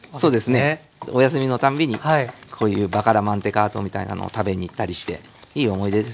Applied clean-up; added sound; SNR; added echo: none; none; none; none.